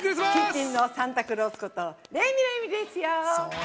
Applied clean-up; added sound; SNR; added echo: none; Keyboard (musical); 17 dB; none.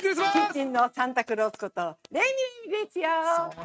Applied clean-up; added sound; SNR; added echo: neural mask model RNNoise.